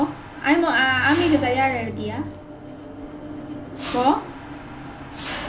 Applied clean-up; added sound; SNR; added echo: none; Mechanisms + Bowed string instrument; 11 dB; none.